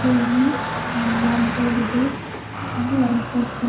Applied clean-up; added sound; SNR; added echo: none; Traffic noise, roadway noise; 5 dB; reverberation time 0.5 s.